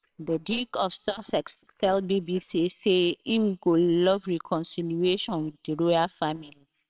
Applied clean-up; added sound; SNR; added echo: neural separator model SepFormer WHAMR!.